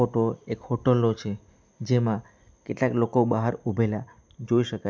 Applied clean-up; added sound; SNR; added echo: none; none; none; none.